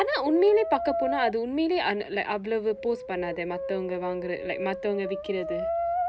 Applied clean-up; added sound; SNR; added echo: none; Brass instrument; 6 dB; none.